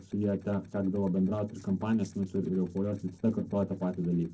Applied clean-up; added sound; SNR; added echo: neural separator model SepFormer DNS4.